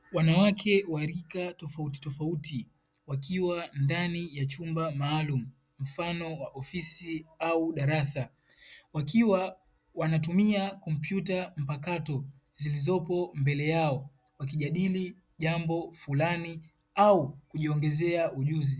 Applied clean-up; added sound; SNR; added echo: none; none; none; none.